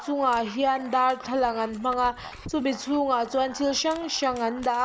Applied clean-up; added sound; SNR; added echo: none; Dog; 18 dB; none.